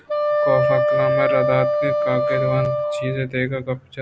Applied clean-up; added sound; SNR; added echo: none; Wind instrument, woodwind instrument; -4 dB; none.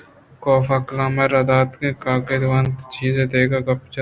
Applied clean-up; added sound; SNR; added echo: none; none; none; none.